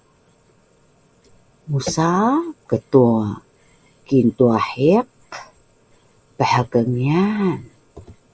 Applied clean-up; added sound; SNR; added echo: none; none; none; none.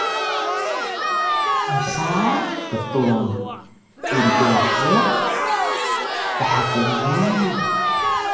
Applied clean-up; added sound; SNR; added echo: none; Crowd; -2 dB; reverberation time 1.0 s.